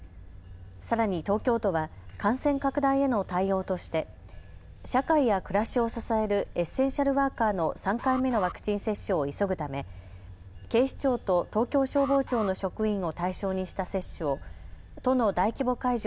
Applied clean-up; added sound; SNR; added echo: none; Alarm + Bell / Train; 15 dB; none.